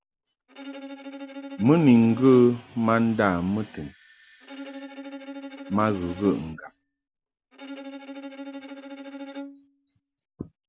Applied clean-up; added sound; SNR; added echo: none; Bowed string instrument + Bell / Doorbell; 15 dB; none.